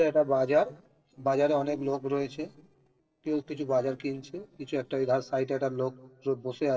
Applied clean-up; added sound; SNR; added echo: neural separator model SepFormer DNS4.